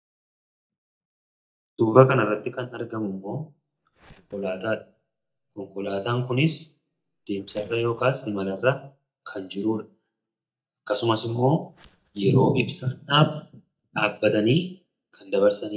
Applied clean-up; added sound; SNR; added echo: neural mask model DeepFilterNet 3.